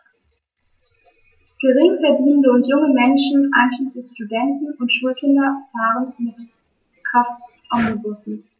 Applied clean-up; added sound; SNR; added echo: none; Breathing; 19 dB; reverberation time 0.2 s.